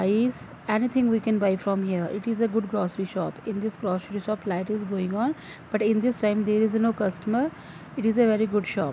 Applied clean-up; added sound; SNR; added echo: none; none; none; none.